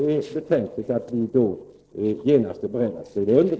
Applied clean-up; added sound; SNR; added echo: neural separator model SepFormer DNS4.